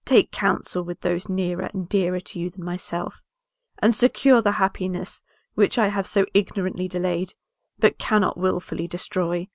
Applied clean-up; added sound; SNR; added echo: none; none; none; none.